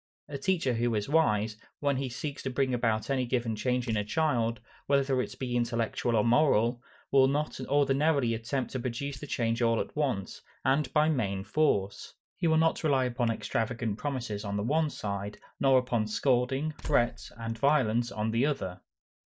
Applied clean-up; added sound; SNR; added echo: neural mask model DeepFilterNet 3.